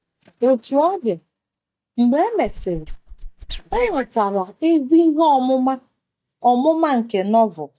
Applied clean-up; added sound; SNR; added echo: neural mask model DeepFilterNet 3.